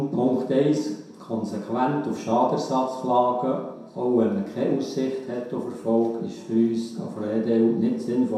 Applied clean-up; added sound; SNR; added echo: none; none; none; reverberation time 0.7 s.